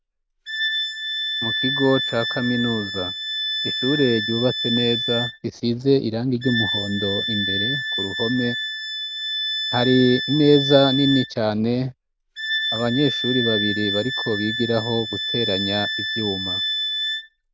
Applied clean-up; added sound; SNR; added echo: none; Wind instrument, woodwind instrument; 3 dB; none.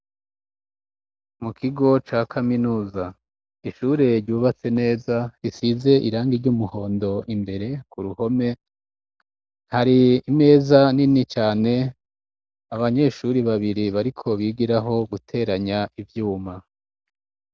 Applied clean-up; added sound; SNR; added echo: none; none; none; none.